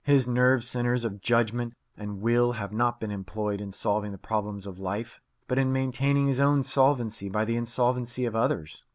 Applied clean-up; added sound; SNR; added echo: none; none; none; none.